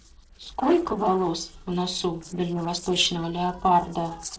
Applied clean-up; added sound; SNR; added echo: neural separator model SepFormer DNS4.